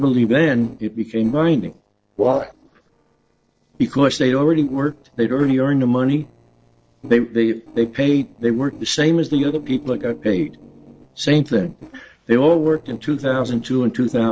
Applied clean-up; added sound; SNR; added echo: neural separator model SepFormer DNS4.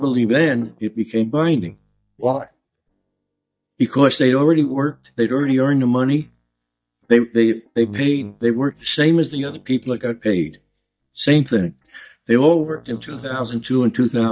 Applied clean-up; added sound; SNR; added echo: neural mask model DeepFilterNet 3.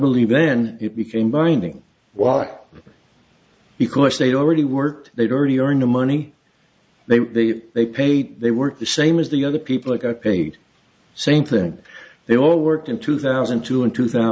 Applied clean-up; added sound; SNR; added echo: none; none; none; none.